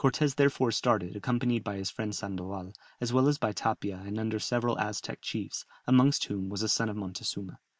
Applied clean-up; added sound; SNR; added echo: none; none; none; none.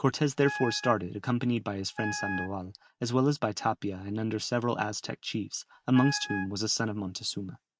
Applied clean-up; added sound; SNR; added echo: neural mask model RNNoise.